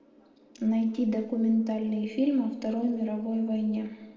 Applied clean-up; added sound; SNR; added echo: none; none; none; reverberation time 1.7 s.